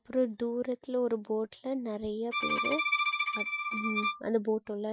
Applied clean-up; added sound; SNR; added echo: classical method Wiener filter.